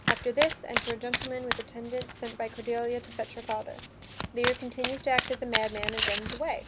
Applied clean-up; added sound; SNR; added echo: none; Domestic sounds, home sounds; 0 dB; none.